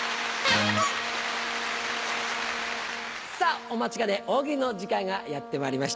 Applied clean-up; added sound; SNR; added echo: none; Brass instrument; 14 dB; none.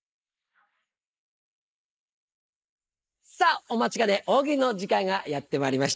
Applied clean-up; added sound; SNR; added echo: neural mask model Resemble Enhance denoiser.